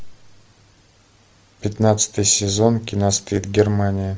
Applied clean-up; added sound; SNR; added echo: none; none; none; none.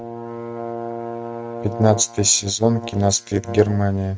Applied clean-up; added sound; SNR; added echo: neural mask model RNNoise.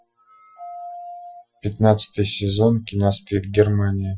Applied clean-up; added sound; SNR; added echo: classical method Wiener filter.